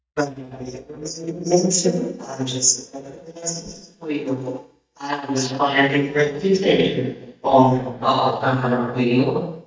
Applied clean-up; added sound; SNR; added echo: neural mask model DeepFilterNet 3.